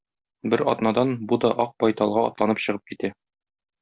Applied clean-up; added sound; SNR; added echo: none; none; none; none.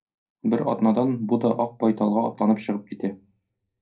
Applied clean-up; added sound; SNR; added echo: none; none; none; reverberation time 0.2 s.